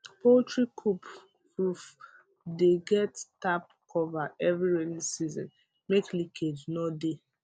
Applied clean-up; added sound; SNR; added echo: none; none; none; none.